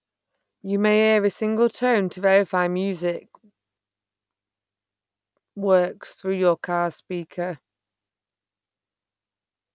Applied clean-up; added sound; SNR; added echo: none; none; none; none.